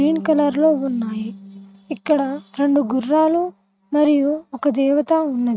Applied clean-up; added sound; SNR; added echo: neural mask model RNNoise.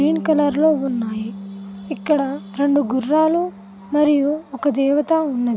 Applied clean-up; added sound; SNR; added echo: none; Bass guitar; 15 dB; none.